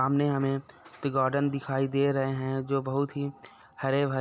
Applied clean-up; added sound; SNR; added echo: none; none; none; none.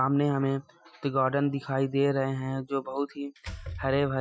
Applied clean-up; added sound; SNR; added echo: classical method Wiener filter.